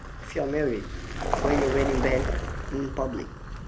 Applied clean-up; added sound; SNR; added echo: none; Vehicle; 1 dB; none.